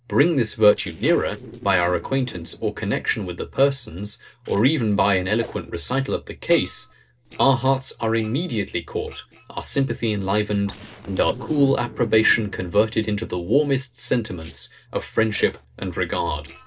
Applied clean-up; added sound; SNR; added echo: neural separator model SepFormer DNS4.